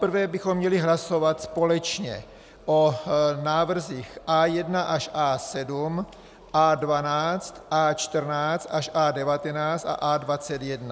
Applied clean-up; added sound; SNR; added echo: none; none; none; none.